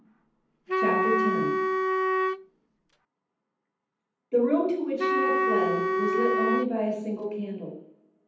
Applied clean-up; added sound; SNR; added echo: none; Wind instrument, woodwind instrument; -3 dB; reverberation time 0.8 s.